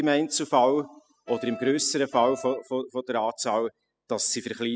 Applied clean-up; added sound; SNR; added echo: classical method spectral subtraction.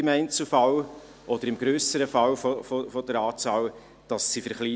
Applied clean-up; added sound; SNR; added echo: none; none; none; none.